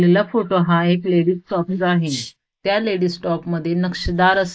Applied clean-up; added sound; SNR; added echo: neural mask model Resemble Enhance denoiser.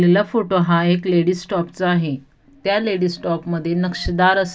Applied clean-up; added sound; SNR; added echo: none; none; none; none.